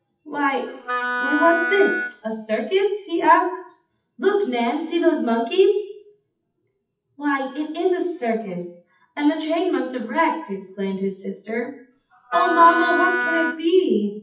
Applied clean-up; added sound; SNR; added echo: classical method WPE with log-MMSE.